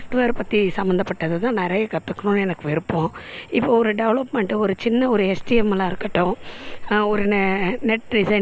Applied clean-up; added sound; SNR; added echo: none; Cricket / Frog; 11 dB; none.